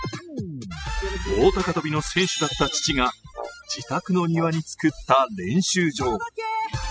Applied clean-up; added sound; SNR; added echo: classical method spectral subtraction.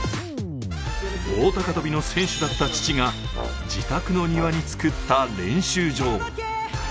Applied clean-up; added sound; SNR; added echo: none; Brass instrument; 15 dB; none.